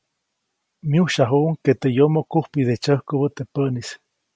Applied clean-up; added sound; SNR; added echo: none; none; none; none.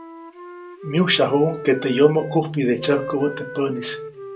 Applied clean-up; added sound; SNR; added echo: none; Wind instrument, woodwind instrument; 13 dB; reverberation time 0.2 s.